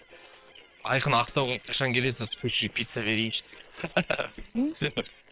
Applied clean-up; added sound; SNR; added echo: neural separator model SepFormer WHAM!.